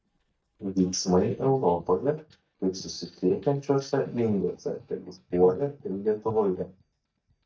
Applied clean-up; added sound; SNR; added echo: neural mask model DeepFilterNet 3.